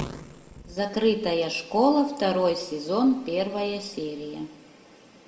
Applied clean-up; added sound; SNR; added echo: none; none; none; reverberation time 0.8 s.